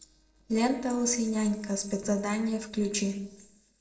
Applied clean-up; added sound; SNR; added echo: neural separator model SepFormer DNS4.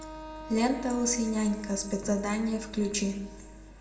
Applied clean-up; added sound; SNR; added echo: none; Wind instrument, woodwind instrument; 15 dB; reverberation time 1.0 s.